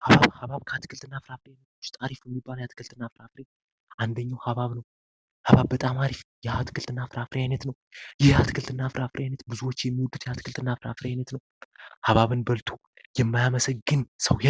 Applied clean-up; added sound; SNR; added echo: none; none; none; none.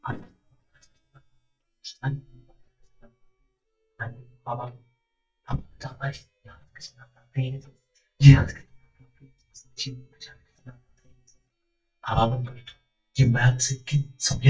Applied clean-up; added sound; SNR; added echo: neural mask model DeepFilterNet 3.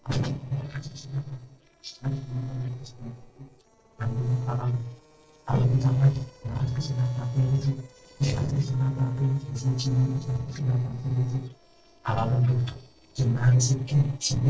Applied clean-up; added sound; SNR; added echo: neural separator model SepFormer DNS4.